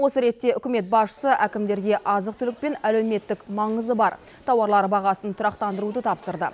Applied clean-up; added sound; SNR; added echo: none; none; none; none.